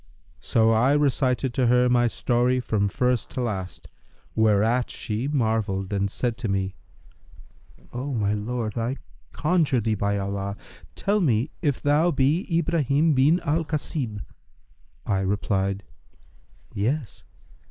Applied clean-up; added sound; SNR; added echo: neural mask model Resemble Enhance denoiser.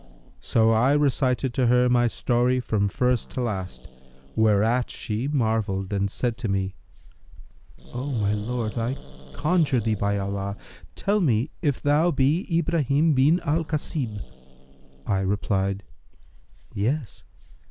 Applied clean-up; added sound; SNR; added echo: none; Growling; 17 dB; none.